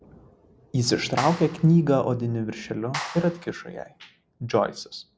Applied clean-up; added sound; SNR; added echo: none; Clapping; 12 dB; none.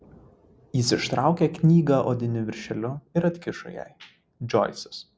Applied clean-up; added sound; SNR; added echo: none; none; none; none.